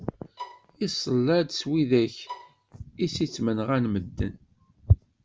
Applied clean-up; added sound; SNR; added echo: none; Bowed string instrument; 16 dB; none.